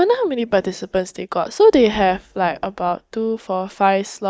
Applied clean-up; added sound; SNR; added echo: neural mask model DeepFilterNet 3.